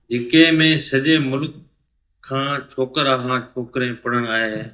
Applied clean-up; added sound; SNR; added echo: neural mask model DeepFilterNet 3.